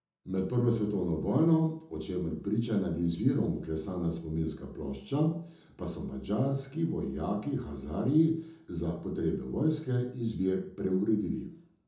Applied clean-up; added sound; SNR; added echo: none; none; none; reverberation time 0.5 s.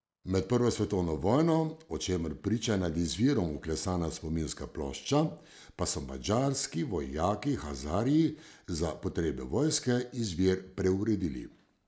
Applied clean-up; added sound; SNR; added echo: none; none; none; none.